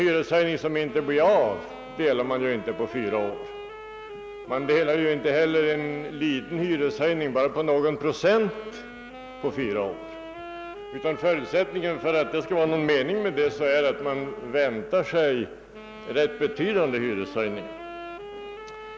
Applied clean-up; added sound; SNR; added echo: none; Wind instrument, woodwind instrument; 15 dB; none.